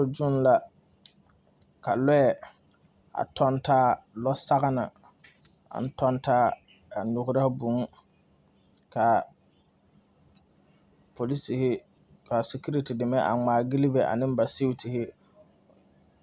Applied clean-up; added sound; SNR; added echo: none; none; none; none.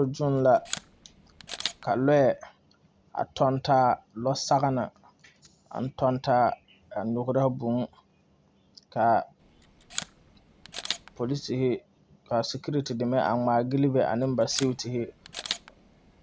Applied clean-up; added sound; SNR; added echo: none; Camera; 13 dB; none.